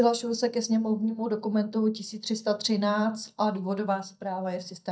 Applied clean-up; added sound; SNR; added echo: neural mask model DeepFilterNet 3.